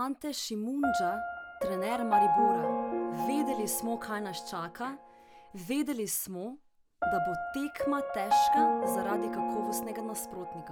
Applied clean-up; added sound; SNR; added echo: none; Piano; -4 dB; none.